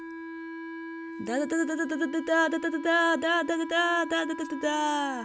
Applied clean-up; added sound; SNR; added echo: none; Wind instrument, woodwind instrument; 11 dB; none.